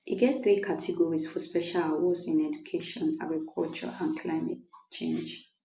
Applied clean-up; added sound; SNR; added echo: none; none; none; none.